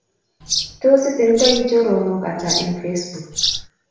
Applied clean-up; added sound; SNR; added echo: none; Bird vocalization, bird call, bird song; 6 dB; reverberation time 0.8 s.